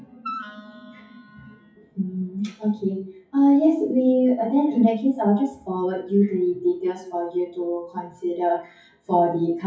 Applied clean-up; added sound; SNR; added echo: classical method WPE with log-MMSE.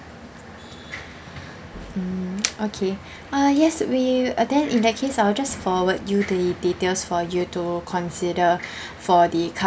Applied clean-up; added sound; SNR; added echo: none; none; none; none.